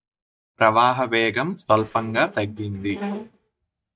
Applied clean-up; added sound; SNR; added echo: neural mask model DeepFilterNet 3.